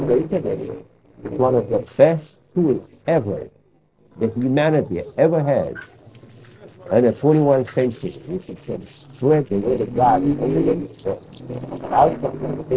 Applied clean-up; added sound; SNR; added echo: neural separator model SepFormer DNS4.